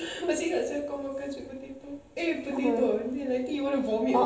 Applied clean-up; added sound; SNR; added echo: none; none; none; reverberation time 0.8 s.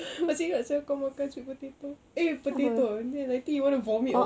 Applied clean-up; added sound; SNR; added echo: none; none; none; none.